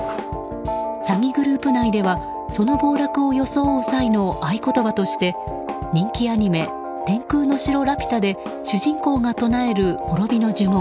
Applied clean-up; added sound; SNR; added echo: none; Drum kit; 15 dB; none.